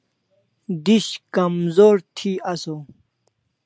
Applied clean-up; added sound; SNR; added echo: none; none; none; none.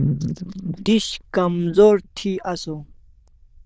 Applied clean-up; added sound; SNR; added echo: neural diffusion model UNIVERSE++.